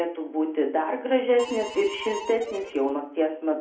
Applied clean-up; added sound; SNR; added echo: none; Harmonica; 14 dB; reverberation time 0.4 s.